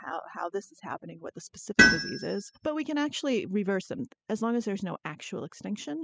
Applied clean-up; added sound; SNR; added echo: classical method spectral subtraction.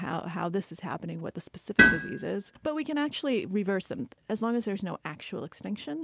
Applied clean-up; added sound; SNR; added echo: none; Tools; -3 dB; none.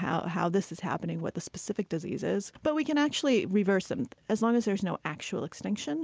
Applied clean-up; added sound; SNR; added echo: none; none; none; none.